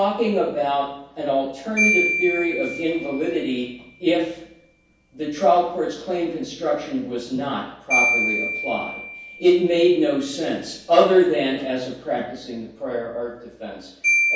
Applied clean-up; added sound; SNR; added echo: none; Marimba, xylophone; 6 dB; reverberation time 0.7 s.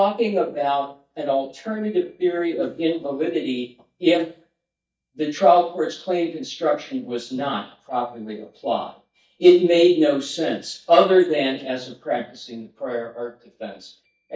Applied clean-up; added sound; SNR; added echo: neural mask model DeepFilterNet 3.